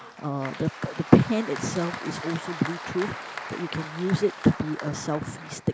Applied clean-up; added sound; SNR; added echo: none; Applause; 11 dB; none.